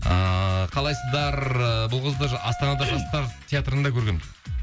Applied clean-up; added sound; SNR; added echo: none; Wind instrument, woodwind instrument; 14 dB; none.